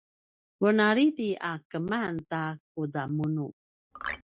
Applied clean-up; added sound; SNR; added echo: neural mask model DeepFilterNet 3.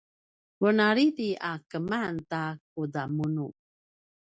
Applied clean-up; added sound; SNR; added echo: none; none; none; none.